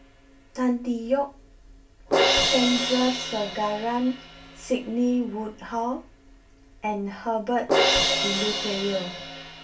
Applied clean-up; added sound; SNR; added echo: none; Crash cymbal; 0 dB; reverberation time 0.3 s.